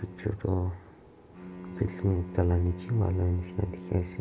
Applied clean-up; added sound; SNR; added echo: none; Bowed string instrument; 13 dB; none.